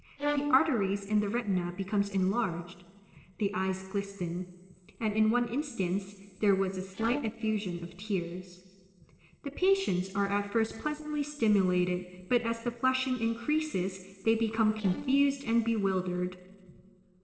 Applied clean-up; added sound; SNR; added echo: neural separator model SepFormer DNS4.